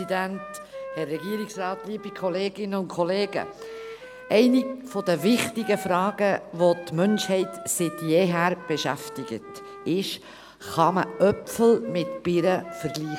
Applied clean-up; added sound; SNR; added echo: none; Wind instrument, woodwind instrument; 14 dB; none.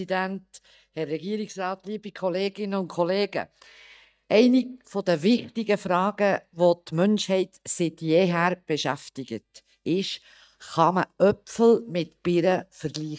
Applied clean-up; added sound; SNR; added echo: neural mask model DeepFilterNet 3.